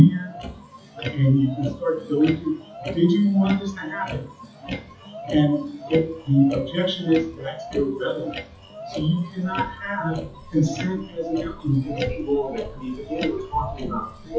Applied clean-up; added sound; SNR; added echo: classical method WPE with log-MMSE.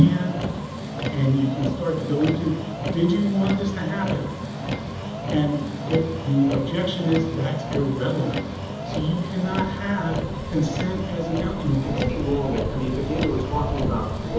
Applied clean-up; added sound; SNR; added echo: none; Motor vehicle (road); 4 dB; reverberation time 1.3 s.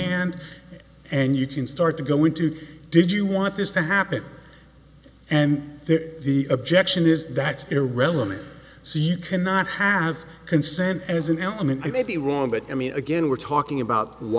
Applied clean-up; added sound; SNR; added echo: none; none; none; none.